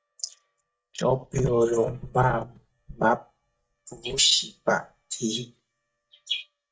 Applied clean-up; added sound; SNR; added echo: neural mask model DeepFilterNet 3.